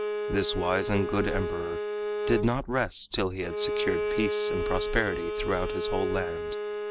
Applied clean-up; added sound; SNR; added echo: none; Bowed string instrument; 1 dB; none.